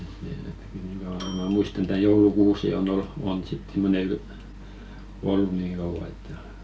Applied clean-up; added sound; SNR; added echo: none; none; none; none.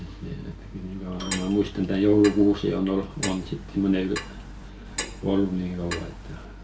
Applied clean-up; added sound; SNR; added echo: none; Clock; 12 dB; none.